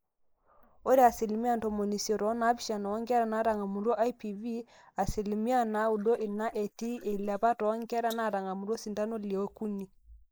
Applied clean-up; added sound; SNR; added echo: neural mask model Resemble Enhance denoiser.